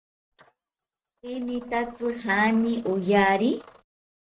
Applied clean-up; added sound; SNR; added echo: neural mask model RNNoise.